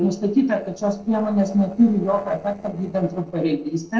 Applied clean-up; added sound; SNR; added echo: neural separator model SepFormer DNS4.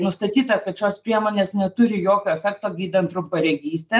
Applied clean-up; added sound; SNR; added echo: none; none; none; none.